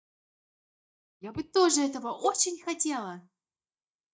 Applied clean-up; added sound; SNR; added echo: neural mask model DeepFilterNet 3.